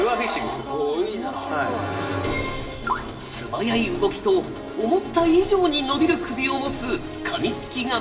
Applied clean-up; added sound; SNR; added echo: none; none; none; reverberation time 0.8 s.